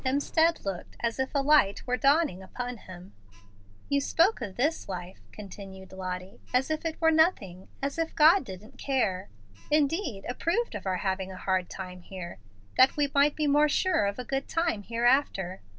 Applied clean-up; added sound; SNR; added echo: none; Alarm; 13 dB; none.